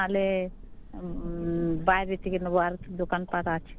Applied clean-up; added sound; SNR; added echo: none; Thunder / Rain; 10 dB; none.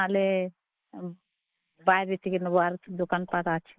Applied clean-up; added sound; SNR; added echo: neural mask model Resemble Enhance denoiser.